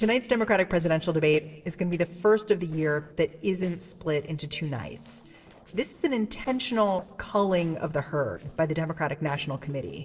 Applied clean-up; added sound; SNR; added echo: neural separator model SepFormer DNS4.